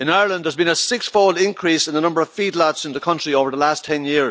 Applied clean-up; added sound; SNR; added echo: none; none; none; none.